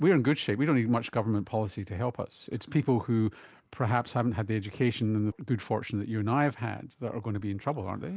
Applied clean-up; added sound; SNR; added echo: none; none; none; none.